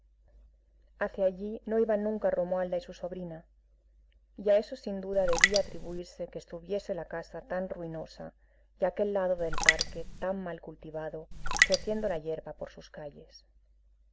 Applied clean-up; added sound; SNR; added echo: none; Raindrop; -5 dB; none.